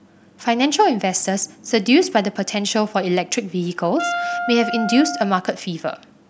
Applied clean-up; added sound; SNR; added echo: none; Wind instrument, woodwind instrument; 6 dB; none.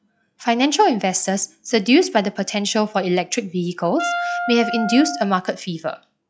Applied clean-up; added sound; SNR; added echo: classical method log-MMSE.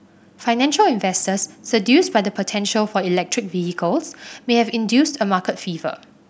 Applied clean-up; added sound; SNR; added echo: none; none; none; none.